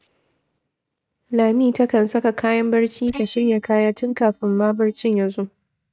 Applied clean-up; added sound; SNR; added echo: neural mask model DeepFilterNet 3.